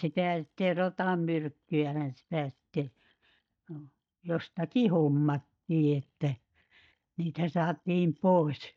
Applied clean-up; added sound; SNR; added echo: neural mask model DeepFilterNet 3.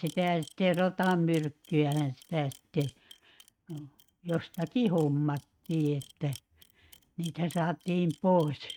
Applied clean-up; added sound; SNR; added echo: neural mask model RNNoise.